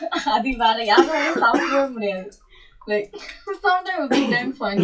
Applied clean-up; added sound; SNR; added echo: classical method WPE with log-MMSE.